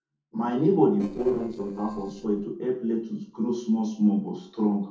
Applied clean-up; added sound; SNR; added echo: neural separator model SepFormer DNS4.